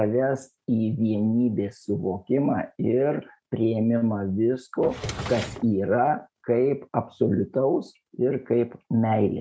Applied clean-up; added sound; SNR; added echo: none; Drawer open or close; 10 dB; none.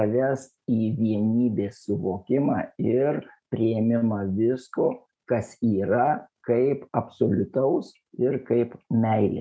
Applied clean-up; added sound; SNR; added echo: none; none; none; none.